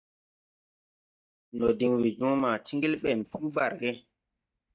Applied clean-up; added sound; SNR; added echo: neural mask model DeepFilterNet 3.